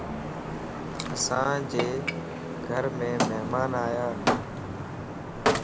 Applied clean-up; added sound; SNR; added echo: none; Traffic noise, roadway noise / Vehicle horn, car horn, honking + Wood; -1 dB; none.